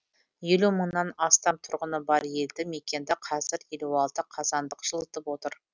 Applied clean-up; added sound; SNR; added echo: none; none; none; none.